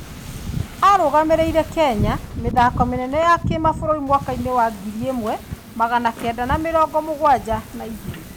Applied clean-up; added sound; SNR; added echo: none; Wind / Ocean; 9 dB; none.